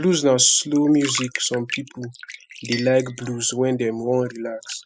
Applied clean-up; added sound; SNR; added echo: classical method spectral subtraction.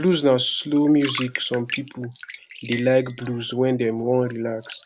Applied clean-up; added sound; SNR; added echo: none; Bathtub (filling or washing) + Chink, clink; 15 dB; none.